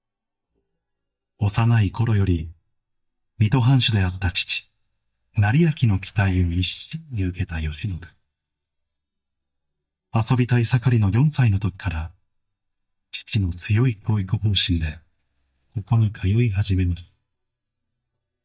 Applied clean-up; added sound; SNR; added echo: neural mask model DeepFilterNet 3.